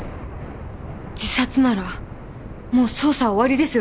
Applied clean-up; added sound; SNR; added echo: none; Thunder / Rain; 12 dB; none.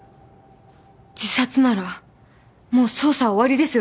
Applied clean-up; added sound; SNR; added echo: none; none; none; none.